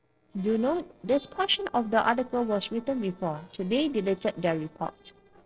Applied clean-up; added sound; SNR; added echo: neural separator model SepFormer DNS4.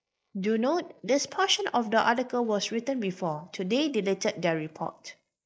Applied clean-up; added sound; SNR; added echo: neural mask model Resemble Enhance denoiser.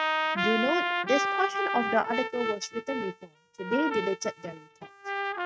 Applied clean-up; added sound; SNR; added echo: neural mask model RNNoise.